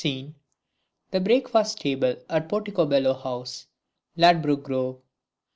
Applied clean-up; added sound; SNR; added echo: none; none; none; none.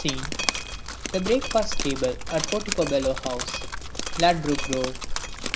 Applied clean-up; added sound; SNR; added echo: none; Drip; 2 dB; none.